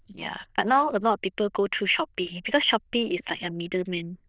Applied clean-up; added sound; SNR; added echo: neural diffusion model UNIVERSE++.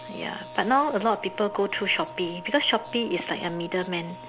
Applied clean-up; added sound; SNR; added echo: none; Wind instrument, woodwind instrument; 15 dB; none.